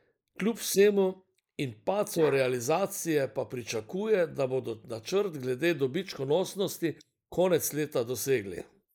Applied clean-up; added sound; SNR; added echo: neural mask model Resemble Enhance denoiser.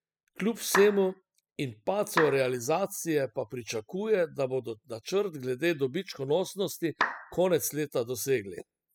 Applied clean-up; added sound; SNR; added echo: classical method spectral subtraction.